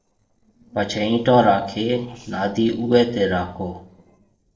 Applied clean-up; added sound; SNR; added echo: neural separator model SepFormer DNS4.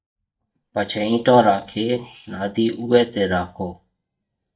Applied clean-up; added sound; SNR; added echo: neural mask model DeepFilterNet 3.